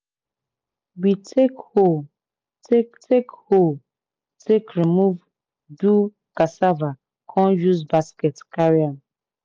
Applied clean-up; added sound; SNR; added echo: none; none; none; none.